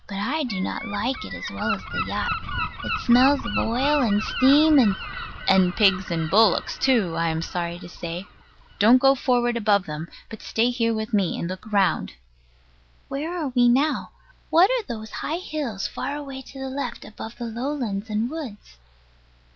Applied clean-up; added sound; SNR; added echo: none; Gull, seagull; 11 dB; none.